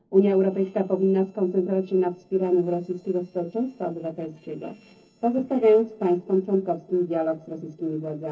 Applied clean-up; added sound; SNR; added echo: neural separator model SepFormer DNS4.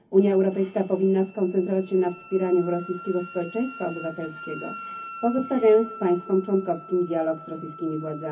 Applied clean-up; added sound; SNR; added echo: none; Wind instrument, woodwind instrument; 17 dB; reverberation time 0.3 s.